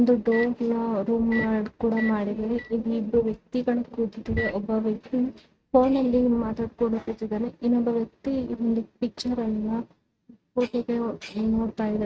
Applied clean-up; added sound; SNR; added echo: neural mask model RNNoise.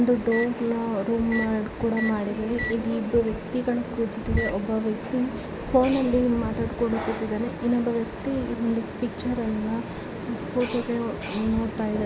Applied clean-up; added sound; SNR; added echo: none; Breathing + Microwave oven; 15 dB; none.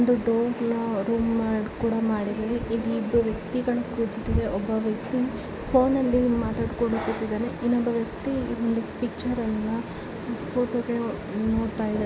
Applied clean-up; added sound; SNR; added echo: none; none; none; none.